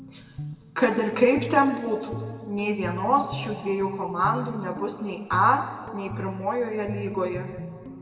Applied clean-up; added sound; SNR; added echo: none; Guitar; 12 dB; reverberation time 1.7 s.